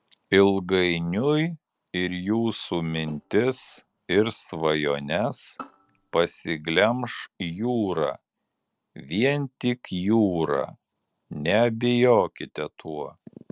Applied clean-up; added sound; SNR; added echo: neural separator model SepFormer DNS4.